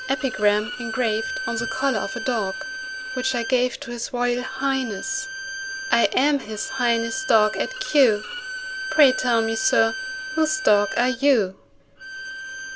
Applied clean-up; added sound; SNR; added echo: none; Bowed string instrument; 9 dB; none.